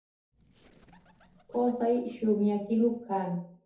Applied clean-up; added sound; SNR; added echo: neural separator model SepFormer DNS4.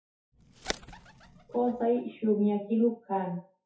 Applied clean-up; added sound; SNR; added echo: classical method WPE with log-MMSE.